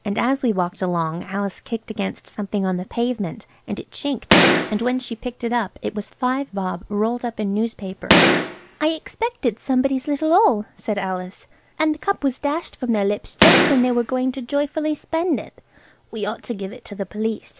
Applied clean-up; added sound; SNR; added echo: none; Gunshot, gunfire; -4 dB; none.